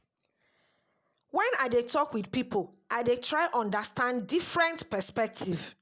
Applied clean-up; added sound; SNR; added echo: none; none; none; none.